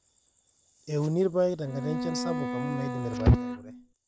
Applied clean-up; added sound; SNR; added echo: none; Bowed string instrument; 5 dB; none.